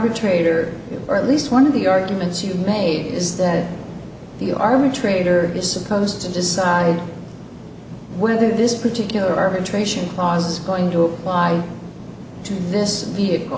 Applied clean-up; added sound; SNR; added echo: none; none; none; none.